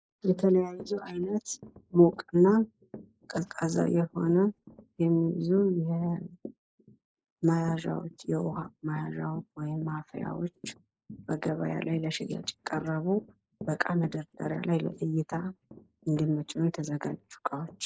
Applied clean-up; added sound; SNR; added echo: neural mask model Resemble Enhance denoiser.